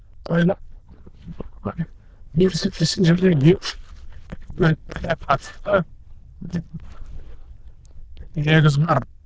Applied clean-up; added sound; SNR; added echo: neural diffusion model UNIVERSE++.